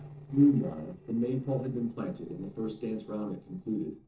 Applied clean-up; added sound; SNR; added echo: neural separator model SepFormer DNS4.